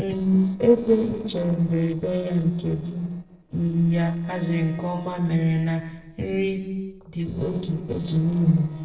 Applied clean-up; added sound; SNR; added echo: neural separator model SepFormer DNS4.